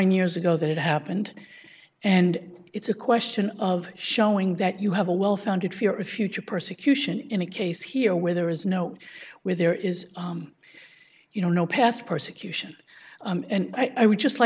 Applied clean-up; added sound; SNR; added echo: none; none; none; none.